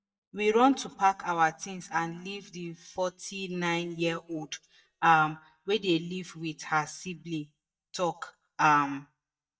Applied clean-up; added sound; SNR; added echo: neural mask model DeepFilterNet 3.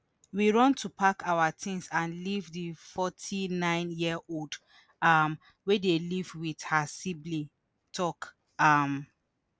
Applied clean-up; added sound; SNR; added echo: none; none; none; none.